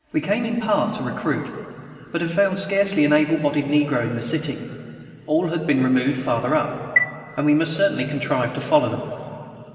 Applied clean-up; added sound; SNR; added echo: none; Chime; 6 dB; reverberation time 2.7 s.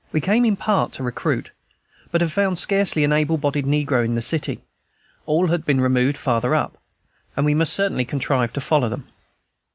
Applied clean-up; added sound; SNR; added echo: none; none; none; none.